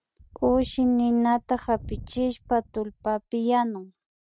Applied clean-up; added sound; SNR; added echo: neural mask model RNNoise.